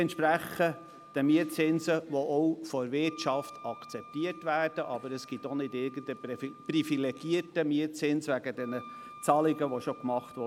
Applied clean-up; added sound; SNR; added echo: none; Wind instrument, woodwind instrument; 20 dB; none.